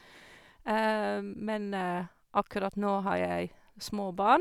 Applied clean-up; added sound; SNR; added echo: none; none; none; none.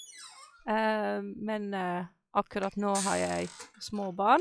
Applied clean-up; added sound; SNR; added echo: classical method log-MMSE.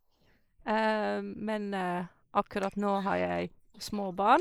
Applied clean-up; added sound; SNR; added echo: neural mask model Resemble Enhance denoiser.